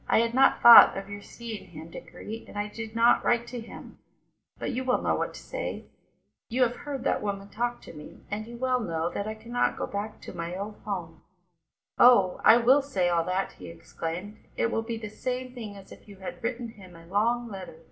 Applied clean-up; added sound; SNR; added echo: none; none; none; reverberation time 0.4 s.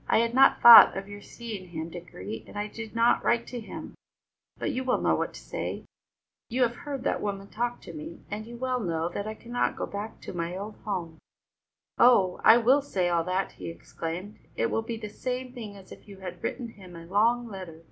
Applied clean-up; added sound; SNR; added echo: none; none; none; none.